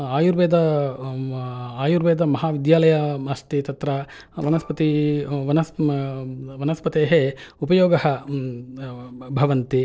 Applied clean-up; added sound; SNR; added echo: neural separator model SepFormer DNS4.